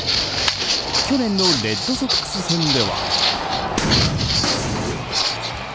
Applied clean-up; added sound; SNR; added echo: none; Walk, footsteps; 0 dB; none.